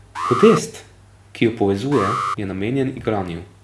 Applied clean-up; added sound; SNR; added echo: none; Alarm; 8 dB; none.